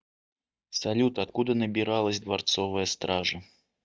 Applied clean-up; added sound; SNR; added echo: neural mask model DeepFilterNet 3.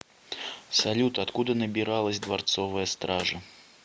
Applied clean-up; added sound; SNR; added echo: none; Snare drum; 16 dB; none.